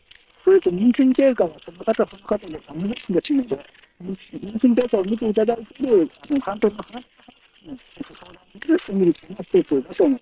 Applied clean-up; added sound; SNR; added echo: neural separator model SepFormer WHAM!.